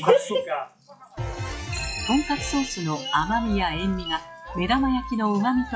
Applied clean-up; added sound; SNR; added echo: classical method log-MMSE.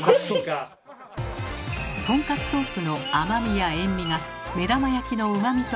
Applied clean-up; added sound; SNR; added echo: none; none; none; none.